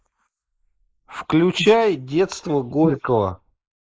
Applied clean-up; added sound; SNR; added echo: neural mask model Resemble Enhance denoiser.